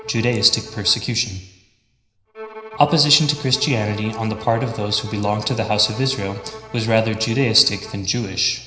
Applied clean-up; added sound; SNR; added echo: none; Bowed string instrument; 17 dB; reverberation time 0.9 s.